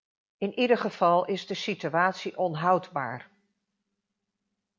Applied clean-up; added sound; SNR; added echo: none; none; none; none.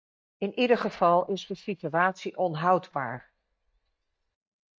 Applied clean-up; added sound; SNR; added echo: neural mask model DeepFilterNet 3.